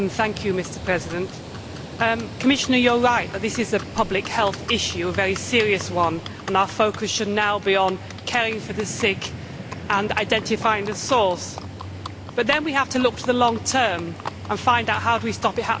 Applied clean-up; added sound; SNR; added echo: none; Livestock, farm animals, working animals; 11 dB; none.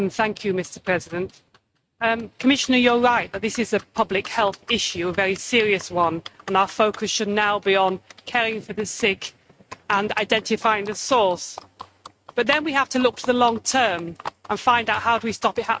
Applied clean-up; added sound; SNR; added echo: neural mask model RNNoise.